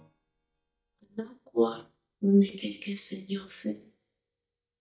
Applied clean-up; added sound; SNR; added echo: neural mask model DeepFilterNet 3.